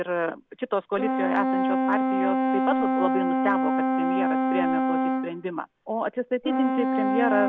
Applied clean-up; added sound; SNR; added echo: none; Brass instrument; -4 dB; none.